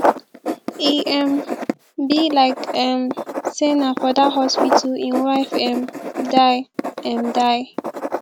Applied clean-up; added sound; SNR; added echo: none; Writing; 5 dB; none.